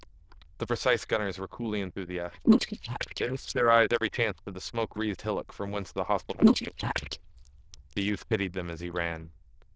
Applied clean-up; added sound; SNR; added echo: neural diffusion model UNIVERSE++.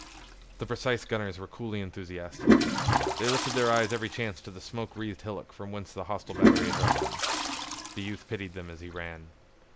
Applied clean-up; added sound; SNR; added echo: none; Toilet flush; -4 dB; none.